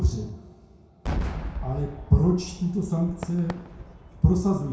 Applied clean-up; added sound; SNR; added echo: none; Cheering / Fireworks; 10 dB; reverberation time 0.6 s.